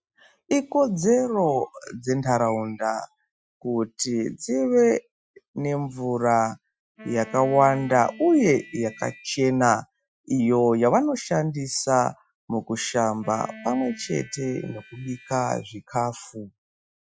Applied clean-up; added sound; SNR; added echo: classical method Wiener filter.